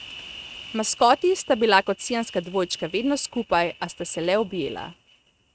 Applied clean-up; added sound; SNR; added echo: neural mask model RNNoise.